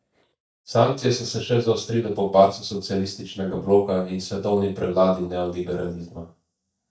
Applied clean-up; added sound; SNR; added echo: neural mask model DeepFilterNet 3.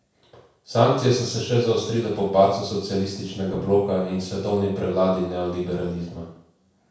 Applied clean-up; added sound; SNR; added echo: none; Drum; 18 dB; reverberation time 0.7 s.